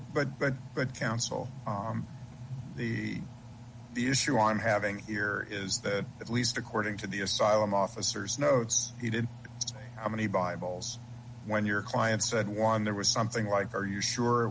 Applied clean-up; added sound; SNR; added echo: none; Engine; 16 dB; none.